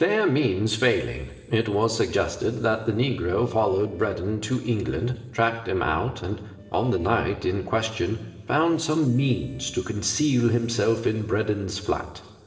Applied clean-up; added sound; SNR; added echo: neural separator model SepFormer DNS4.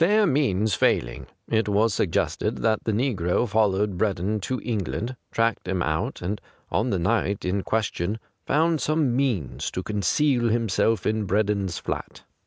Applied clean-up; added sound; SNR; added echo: none; none; none; none.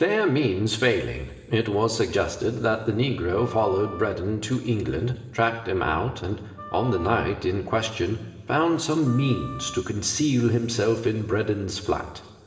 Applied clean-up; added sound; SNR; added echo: none; Wind instrument, woodwind instrument; 17 dB; reverberation time 2.7 s.